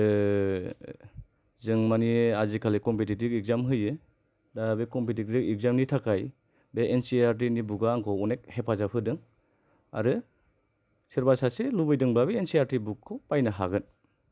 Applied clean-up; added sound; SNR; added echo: none; none; none; none.